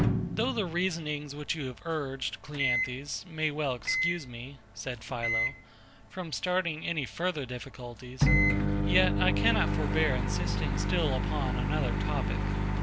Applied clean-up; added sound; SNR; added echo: none; Microwave oven; -3 dB; none.